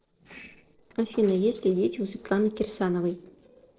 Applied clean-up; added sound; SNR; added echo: neural separator model SepFormer DNS4.